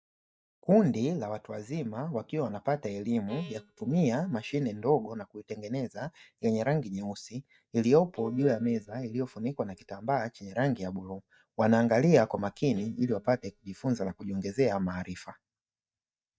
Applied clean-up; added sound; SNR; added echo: neural mask model DeepFilterNet 3.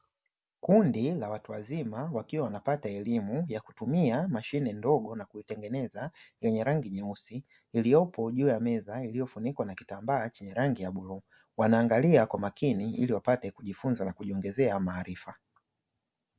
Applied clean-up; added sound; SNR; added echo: none; none; none; none.